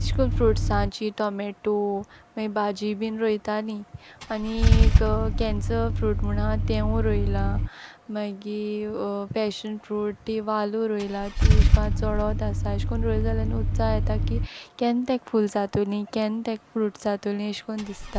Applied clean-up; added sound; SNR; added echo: none; Idling / Engine starting / Car; -2 dB; none.